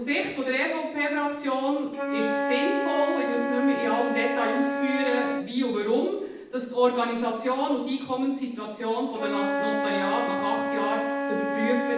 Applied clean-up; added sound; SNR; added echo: none; Wind instrument, woodwind instrument; 3 dB; reverberation time 0.8 s.